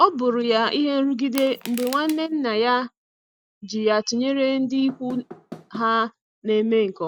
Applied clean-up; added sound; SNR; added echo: none; Knock / Wood + Crushing; 17 dB; none.